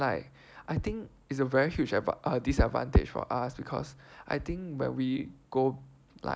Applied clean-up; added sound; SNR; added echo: none; none; none; none.